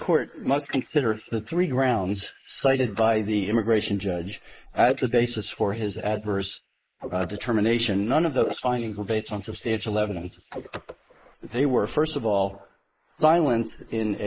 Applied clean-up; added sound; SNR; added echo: neural mask model Resemble Enhance denoiser.